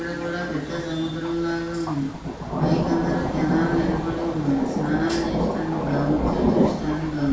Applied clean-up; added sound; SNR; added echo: none; Thunder; 0 dB; reverberation time 0.5 s.